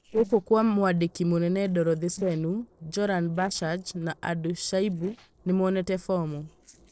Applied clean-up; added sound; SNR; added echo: neural separator model SepFormer DNS4.